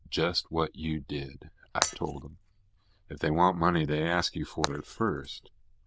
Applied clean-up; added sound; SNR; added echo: neural diffusion model UNIVERSE++.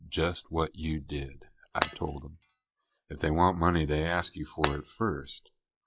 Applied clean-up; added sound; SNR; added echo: classical method log-MMSE.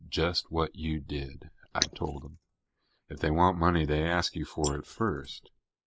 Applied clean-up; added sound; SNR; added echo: neural mask model Resemble Enhance denoiser.